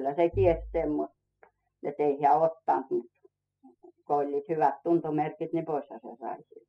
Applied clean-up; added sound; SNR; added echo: classical method spectral subtraction.